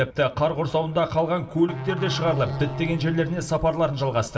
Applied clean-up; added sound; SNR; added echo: none; Musical instrument; 9 dB; reverberation time 2.1 s.